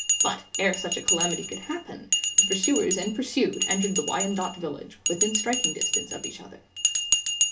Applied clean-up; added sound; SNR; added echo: none; Bell; -2 dB; reverberation time 0.2 s.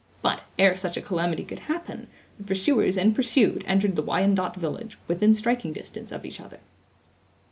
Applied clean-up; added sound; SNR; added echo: none; none; none; none.